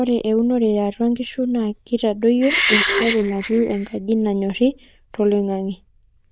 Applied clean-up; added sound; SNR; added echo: neural diffusion model UNIVERSE++.